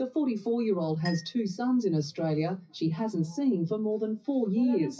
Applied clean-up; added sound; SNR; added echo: classical method WPE with log-MMSE.